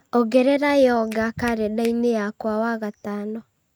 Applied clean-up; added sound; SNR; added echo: neural mask model RNNoise.